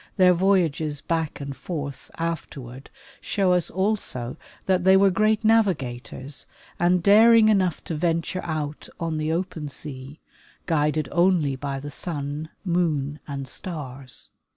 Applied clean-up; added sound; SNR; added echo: none; none; none; none.